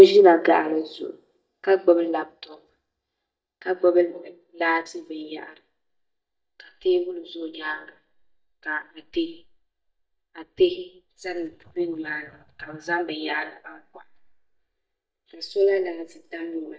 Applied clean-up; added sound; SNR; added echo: neural mask model DeepFilterNet 3.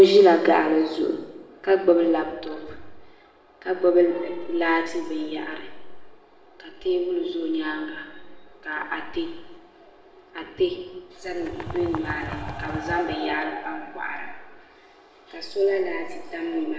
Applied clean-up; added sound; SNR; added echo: none; Bird; 11 dB; reverberation time 1.1 s.